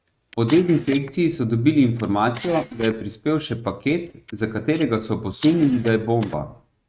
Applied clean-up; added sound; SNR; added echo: neural mask model RNNoise.